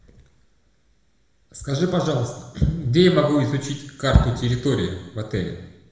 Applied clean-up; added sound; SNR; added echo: none; none; none; reverberation time 1.0 s.